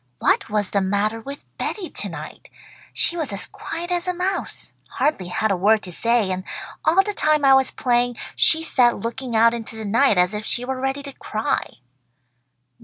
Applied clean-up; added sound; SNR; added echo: none; none; none; none.